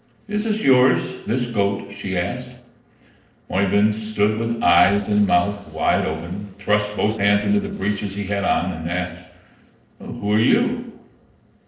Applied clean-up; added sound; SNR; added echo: neural separator model SepFormer DNS4.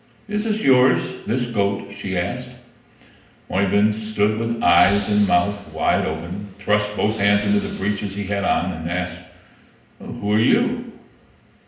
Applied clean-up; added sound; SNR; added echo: none; Hiss / Breathing; 19 dB; reverberation time 0.8 s.